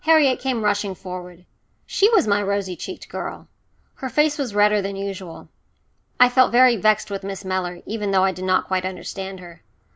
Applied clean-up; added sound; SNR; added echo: none; none; none; none.